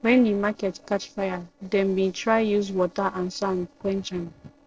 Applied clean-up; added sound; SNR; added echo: neural separator model SepFormer DNS4.